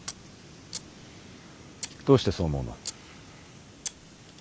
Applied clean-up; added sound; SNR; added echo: none; Camera; 14 dB; none.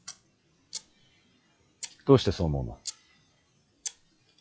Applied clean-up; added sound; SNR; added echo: classical method log-MMSE.